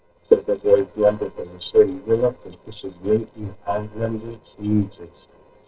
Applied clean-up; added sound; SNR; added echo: neural separator model SepFormer DNS4.